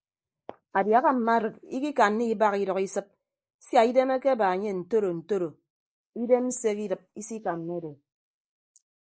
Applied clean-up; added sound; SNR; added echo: neural mask model Resemble Enhance denoiser.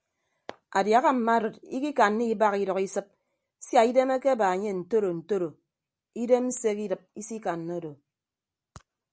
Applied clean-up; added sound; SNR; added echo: none; none; none; none.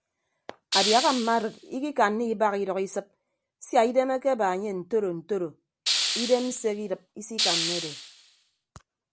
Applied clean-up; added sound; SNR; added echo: none; Hiss; 2 dB; none.